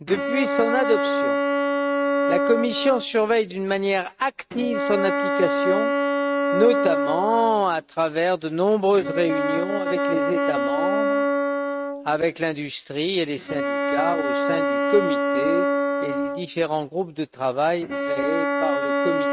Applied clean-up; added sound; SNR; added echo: neural mask model RNNoise.